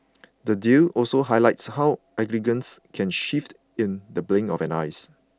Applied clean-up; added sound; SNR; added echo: none; none; none; none.